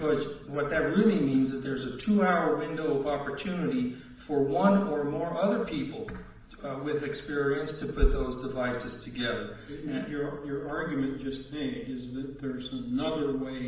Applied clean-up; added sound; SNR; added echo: none; none; none; reverberation time 0.8 s.